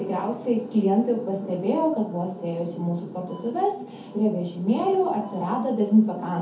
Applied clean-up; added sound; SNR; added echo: none; none; none; reverberation time 0.5 s.